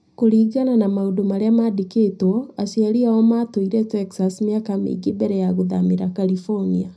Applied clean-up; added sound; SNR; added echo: none; none; none; reverberation time 0.4 s.